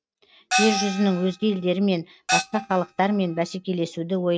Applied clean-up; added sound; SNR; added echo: neural mask model RNNoise.